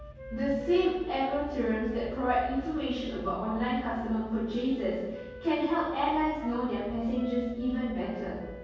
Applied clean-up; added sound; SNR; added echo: none; Wind instrument, woodwind instrument; 19 dB; reverberation time 1.3 s.